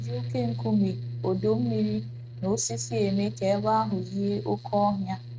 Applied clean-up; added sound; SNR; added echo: neural mask model RNNoise.